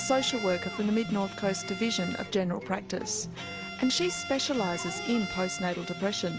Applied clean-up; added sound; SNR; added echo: none; Bowed string instrument; 10 dB; none.